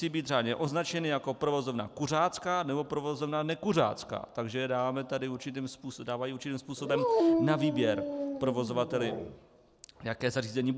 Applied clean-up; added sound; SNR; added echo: none; Dog; 0 dB; none.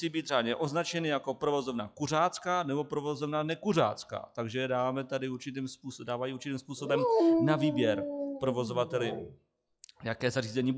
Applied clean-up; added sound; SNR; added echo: classical method log-MMSE.